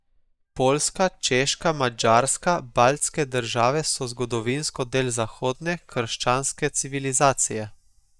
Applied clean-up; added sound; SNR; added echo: neural mask model DeepFilterNet 3.